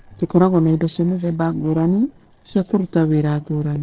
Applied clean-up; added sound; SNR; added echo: neural separator model SepFormer DNS4.